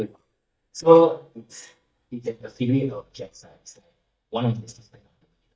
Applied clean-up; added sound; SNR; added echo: neural mask model DeepFilterNet 3.